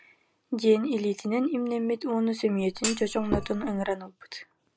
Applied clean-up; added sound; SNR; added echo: none; Thump, thud; 6 dB; none.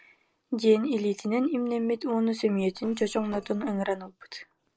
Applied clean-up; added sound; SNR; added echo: neural separator model SepFormer DNS4.